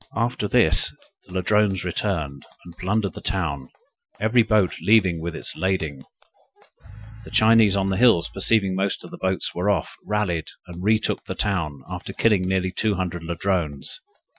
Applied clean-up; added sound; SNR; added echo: classical method Wiener filter.